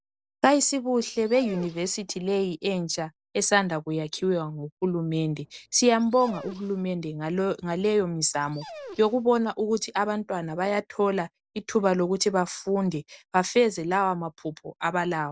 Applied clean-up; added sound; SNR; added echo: none; Dog; 19 dB; none.